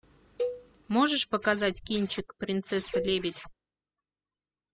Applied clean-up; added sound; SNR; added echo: classical method spectral subtraction.